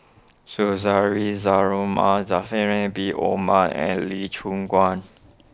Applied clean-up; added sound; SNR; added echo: none; none; none; none.